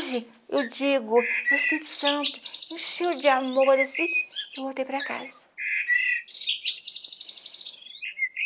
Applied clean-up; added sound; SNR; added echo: none; Bird; 2 dB; none.